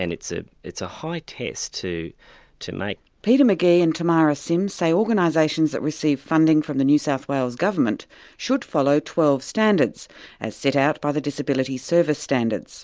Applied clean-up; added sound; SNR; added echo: none; none; none; none.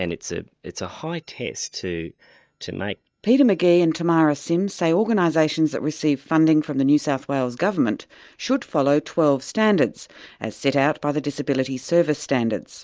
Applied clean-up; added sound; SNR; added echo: neural mask model DeepFilterNet 3.